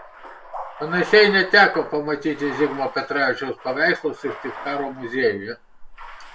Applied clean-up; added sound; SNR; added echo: none; Bathtub (filling or washing); 15 dB; none.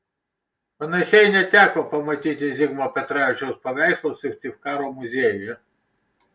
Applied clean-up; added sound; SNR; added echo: none; none; none; none.